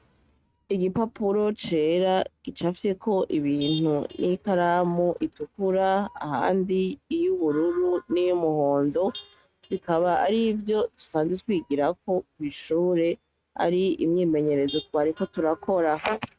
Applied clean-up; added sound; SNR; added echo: neural mask model RNNoise.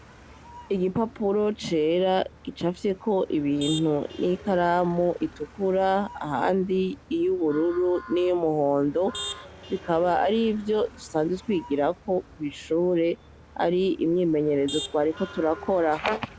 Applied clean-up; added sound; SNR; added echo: none; Motor vehicle (road); 18 dB; none.